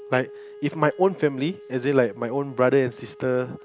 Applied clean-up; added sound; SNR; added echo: none; Wind instrument, woodwind instrument; 19 dB; none.